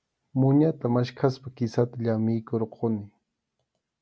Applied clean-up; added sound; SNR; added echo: none; none; none; none.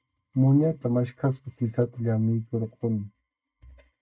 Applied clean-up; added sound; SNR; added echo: neural mask model DeepFilterNet 3.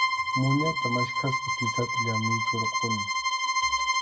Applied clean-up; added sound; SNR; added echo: none; Bowed string instrument; -4 dB; reverberation time 0.4 s.